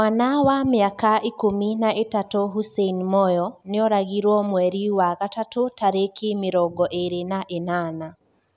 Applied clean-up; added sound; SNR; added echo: none; none; none; none.